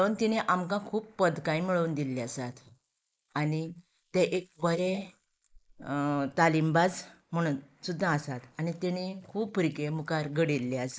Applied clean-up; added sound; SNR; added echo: neural mask model Resemble Enhance denoiser.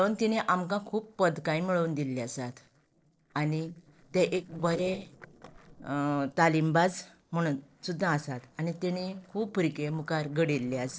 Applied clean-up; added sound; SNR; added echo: neural separator model SepFormer DNS4.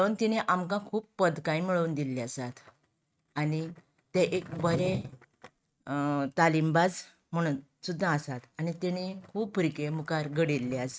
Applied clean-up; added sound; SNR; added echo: neural mask model RNNoise.